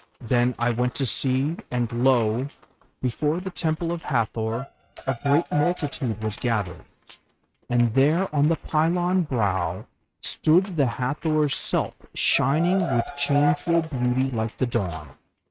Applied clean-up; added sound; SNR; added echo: neural mask model RNNoise.